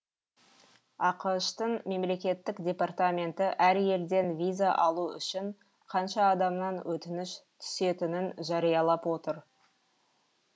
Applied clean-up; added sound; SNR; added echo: none; none; none; none.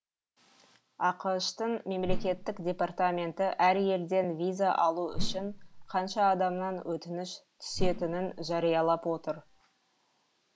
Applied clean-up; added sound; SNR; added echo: none; Whoosh, swoosh, swish; 5 dB; none.